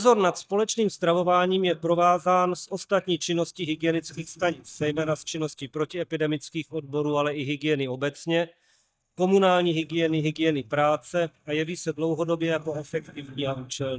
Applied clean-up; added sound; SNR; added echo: neural mask model DeepFilterNet 3.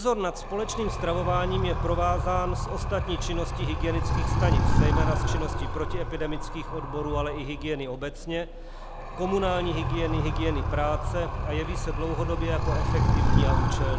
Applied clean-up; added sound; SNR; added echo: none; Animal; -4 dB; none.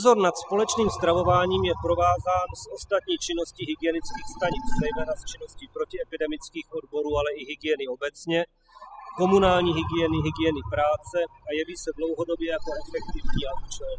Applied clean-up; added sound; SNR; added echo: classical method spectral subtraction.